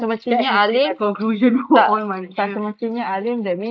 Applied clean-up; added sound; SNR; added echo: neural mask model Resemble Enhance denoiser.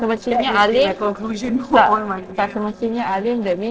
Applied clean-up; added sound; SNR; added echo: neural separator model SepFormer DNS4.